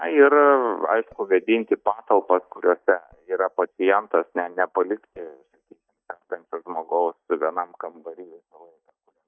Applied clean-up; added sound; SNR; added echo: neural mask model DeepFilterNet 3.